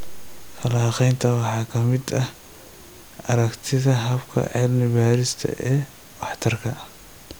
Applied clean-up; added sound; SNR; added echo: none; none; none; none.